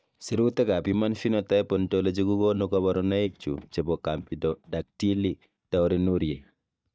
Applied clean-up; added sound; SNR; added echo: neural mask model DeepFilterNet 3.